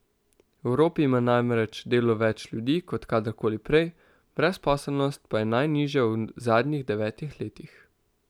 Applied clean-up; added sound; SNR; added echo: none; none; none; none.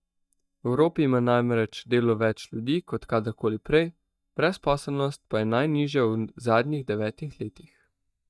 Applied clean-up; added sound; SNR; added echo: neural mask model DeepFilterNet 3.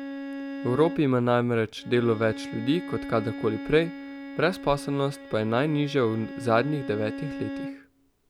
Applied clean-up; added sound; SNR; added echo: none; Bowed string instrument; 10 dB; none.